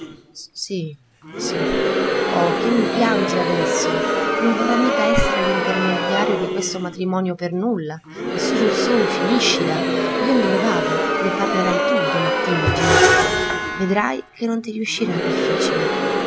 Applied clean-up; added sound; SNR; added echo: none; Screech + Crowd; -3 dB; none.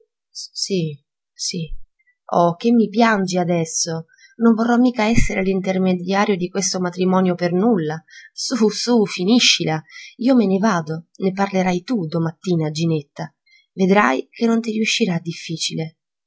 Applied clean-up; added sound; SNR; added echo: none; none; none; none.